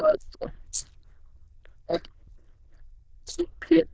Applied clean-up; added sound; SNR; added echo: neural diffusion model UNIVERSE++.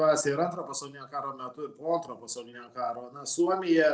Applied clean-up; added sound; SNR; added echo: neural mask model Resemble Enhance denoiser.